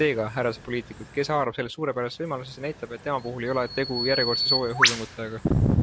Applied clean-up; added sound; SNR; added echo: none; Bird vocalization, bird call, bird song; 4 dB; none.